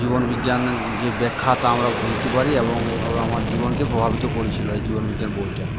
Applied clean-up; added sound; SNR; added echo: none; Fixed-wing aircraft, airplane; 2 dB; none.